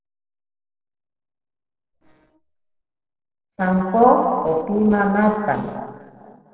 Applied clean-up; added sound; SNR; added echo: neural separator model SepFormer DNS4.